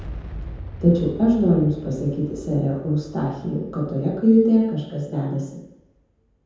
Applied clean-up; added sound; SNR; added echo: none; Boom; 17 dB; reverberation time 0.9 s.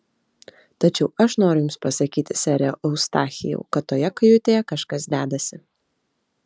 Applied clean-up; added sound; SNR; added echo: none; none; none; none.